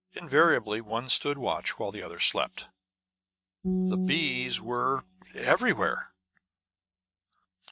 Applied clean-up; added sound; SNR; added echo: neural mask model DeepFilterNet 3.